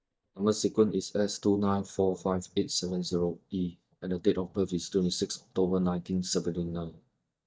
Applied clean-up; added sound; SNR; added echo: neural mask model DeepFilterNet 3.